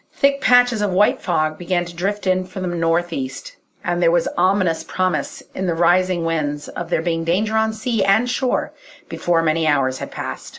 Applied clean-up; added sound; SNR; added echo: none; none; none; none.